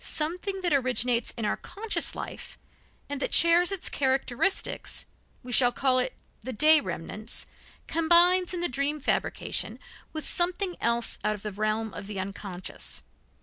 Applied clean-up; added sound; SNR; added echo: none; none; none; none.